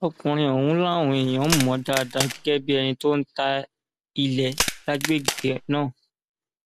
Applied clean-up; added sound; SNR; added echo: none; Crack; 6 dB; none.